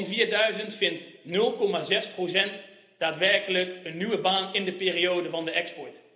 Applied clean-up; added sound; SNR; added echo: none; none; none; reverberation time 0.8 s.